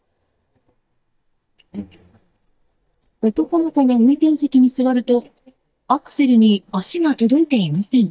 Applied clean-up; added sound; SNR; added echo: neural mask model DeepFilterNet 3.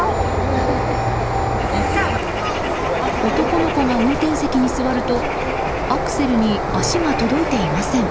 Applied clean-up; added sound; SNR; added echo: none; Bird; 1 dB; none.